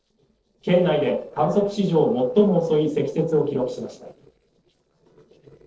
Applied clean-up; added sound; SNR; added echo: neural separator model SepFormer DNS4.